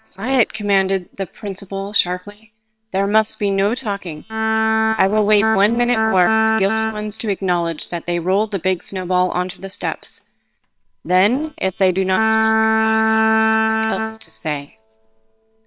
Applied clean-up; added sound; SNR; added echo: neural separator model SepFormer WHAM!.